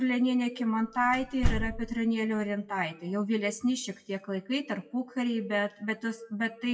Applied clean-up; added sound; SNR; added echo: classical method WPE with log-MMSE.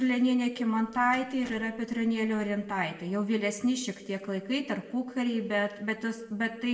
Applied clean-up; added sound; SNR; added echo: neural separator model SepFormer DNS4.